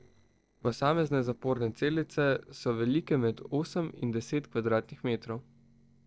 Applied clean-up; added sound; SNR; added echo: neural separator model SepFormer DNS4.